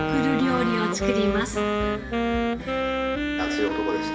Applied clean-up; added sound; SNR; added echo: none; Wind instrument, woodwind instrument; -2 dB; reverberation time 1.7 s.